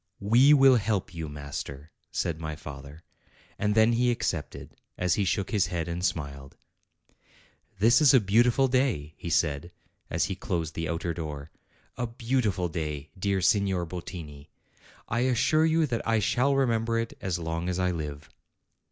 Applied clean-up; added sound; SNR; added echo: none; none; none; none.